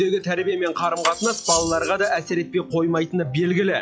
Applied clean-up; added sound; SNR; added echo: classical method log-MMSE.